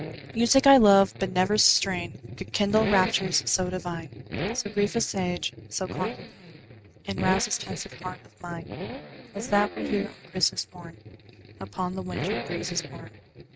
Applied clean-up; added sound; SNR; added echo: neural mask model RNNoise.